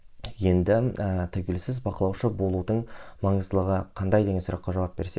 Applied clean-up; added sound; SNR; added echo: neural mask model Resemble Enhance denoiser.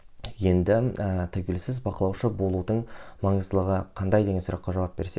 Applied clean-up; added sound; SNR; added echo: none; none; none; none.